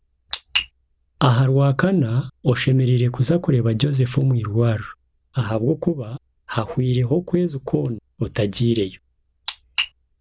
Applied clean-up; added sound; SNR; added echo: none; none; none; none.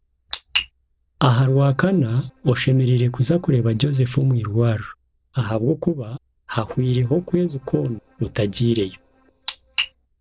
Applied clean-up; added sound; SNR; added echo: neural separator model SepFormer DNS4.